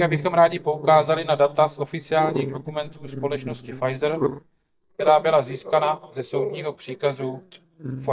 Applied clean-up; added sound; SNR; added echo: neural mask model DeepFilterNet 3.